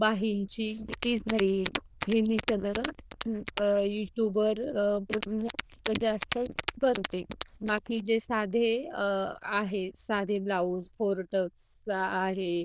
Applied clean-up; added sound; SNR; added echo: neural diffusion model UNIVERSE++.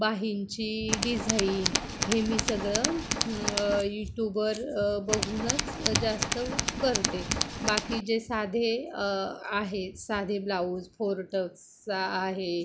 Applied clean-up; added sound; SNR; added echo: none; Tools; 0 dB; none.